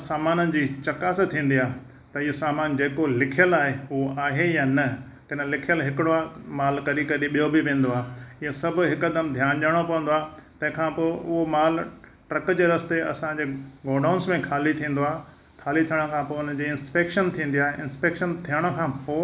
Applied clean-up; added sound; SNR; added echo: none; none; none; none.